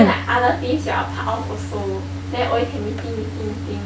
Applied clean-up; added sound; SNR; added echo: none; none; none; none.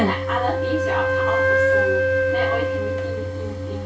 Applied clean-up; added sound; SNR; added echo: none; Wind instrument, woodwind instrument; -4 dB; reverberation time 0.2 s.